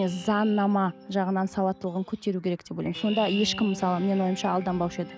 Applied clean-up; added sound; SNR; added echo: none; Chirp, tweet + Guitar; 15 dB; none.